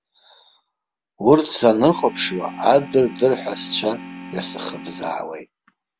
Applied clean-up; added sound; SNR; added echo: none; Organ; 14 dB; none.